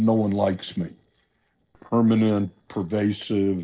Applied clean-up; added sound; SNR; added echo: neural separator model SepFormer DNS4.